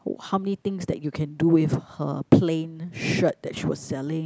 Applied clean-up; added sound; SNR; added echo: none; none; none; none.